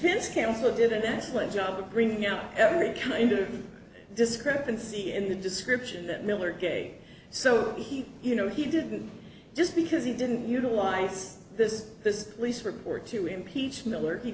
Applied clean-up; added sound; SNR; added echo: none; none; none; none.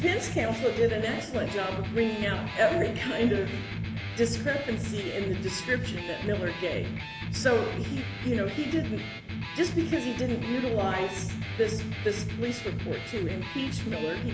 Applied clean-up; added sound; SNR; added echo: none; Electric guitar; 4 dB; none.